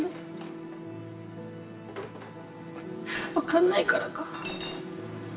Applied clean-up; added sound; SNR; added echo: none; Chink, clink; 15 dB; reverberation time 0.9 s.